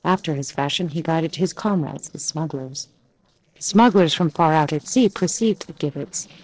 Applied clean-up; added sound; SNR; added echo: neural separator model SepFormer DNS4.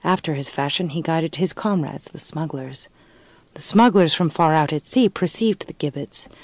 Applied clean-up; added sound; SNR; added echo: none; none; none; none.